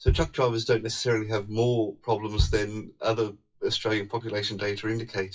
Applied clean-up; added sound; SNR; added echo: classical method WPE with log-MMSE.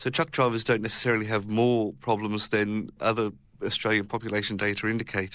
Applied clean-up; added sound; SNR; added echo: none; none; none; none.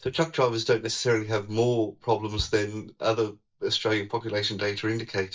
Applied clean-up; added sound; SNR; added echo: neural mask model DeepFilterNet 3.